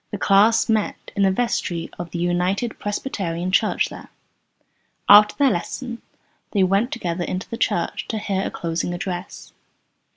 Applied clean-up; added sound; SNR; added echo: none; none; none; none.